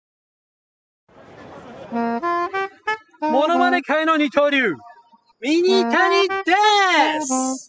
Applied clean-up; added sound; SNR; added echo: classical method spectral subtraction.